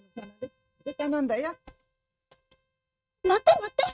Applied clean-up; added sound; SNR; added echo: neural mask model RNNoise.